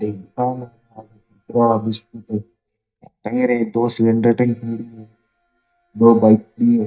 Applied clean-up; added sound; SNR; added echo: neural mask model DeepFilterNet 3.